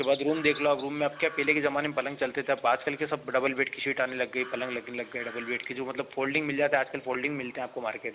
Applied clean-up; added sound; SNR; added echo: none; Chirp, tweet; 15 dB; none.